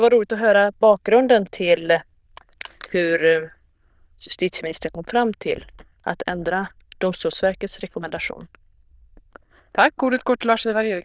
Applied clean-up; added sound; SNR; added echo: neural diffusion model UNIVERSE++.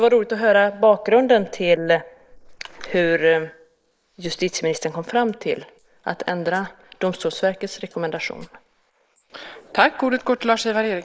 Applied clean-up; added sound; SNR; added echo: neural mask model Resemble Enhance denoiser.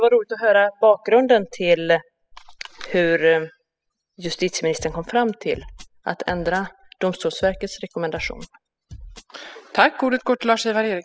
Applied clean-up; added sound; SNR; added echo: classical method spectral subtraction.